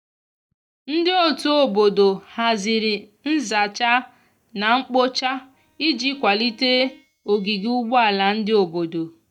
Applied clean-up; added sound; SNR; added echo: neural mask model DeepFilterNet 3.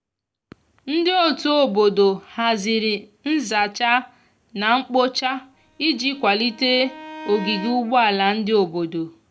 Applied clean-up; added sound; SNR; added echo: none; Bowed string instrument; 16 dB; none.